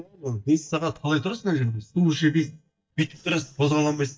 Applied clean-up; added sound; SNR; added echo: neural mask model DeepFilterNet 3.